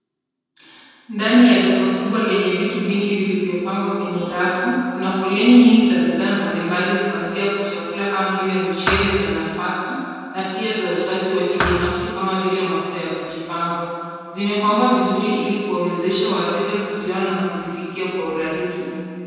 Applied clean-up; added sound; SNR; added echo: none; Thump, thud; 8 dB; reverberation time 2.1 s.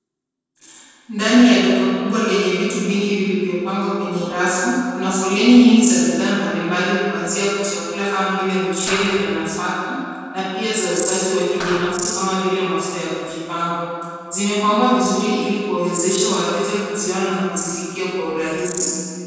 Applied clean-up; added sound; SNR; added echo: neural separator model SepFormer DNS4.